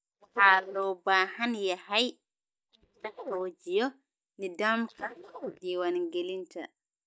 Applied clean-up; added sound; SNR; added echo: neural mask model DeepFilterNet 3.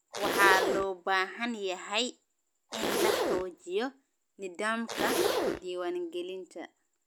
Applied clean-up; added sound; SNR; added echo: none; Zipper (clothing); 1 dB; none.